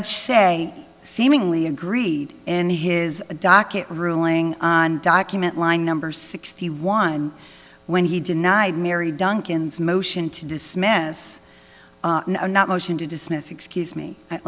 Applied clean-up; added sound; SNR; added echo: none; none; none; none.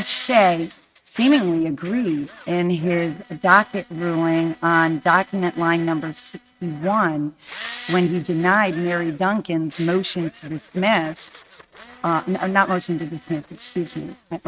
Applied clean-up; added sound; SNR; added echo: neural mask model RNNoise.